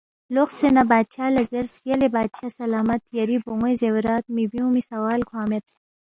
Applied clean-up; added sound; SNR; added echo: none; none; none; none.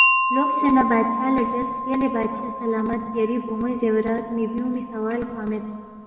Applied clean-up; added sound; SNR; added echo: none; Wind chime; 3 dB; reverberation time 2.1 s.